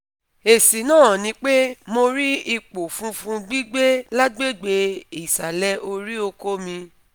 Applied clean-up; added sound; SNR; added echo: none; none; none; none.